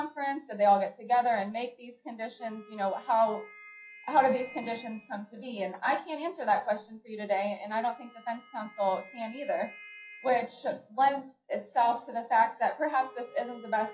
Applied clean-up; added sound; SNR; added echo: classical method WPE with log-MMSE.